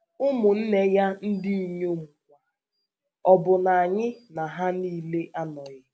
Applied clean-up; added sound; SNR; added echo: none; none; none; none.